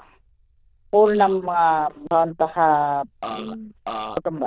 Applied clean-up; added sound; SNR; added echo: neural diffusion model UNIVERSE++.